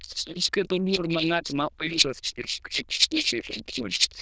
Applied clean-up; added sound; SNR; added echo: neural diffusion model UNIVERSE++.